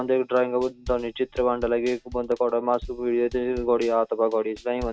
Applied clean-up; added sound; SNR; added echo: none; Drum kit; 18 dB; none.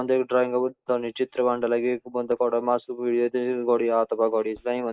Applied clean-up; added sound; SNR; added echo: neural mask model Resemble Enhance denoiser.